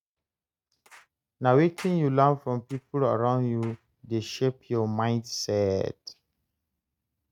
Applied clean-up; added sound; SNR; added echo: neural mask model RNNoise.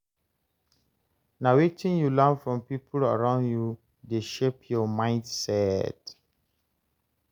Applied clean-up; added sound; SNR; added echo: none; none; none; none.